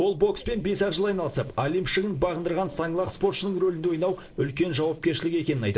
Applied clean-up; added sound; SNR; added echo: neural separator model SepFormer DNS4.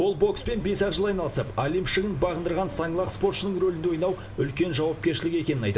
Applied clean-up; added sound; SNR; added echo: none; Walk, footsteps / Waves, surf / Wind; 17 dB; reverberation time 0.4 s.